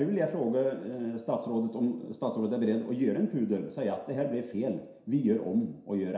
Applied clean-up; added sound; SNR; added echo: none; none; none; reverberation time 0.7 s.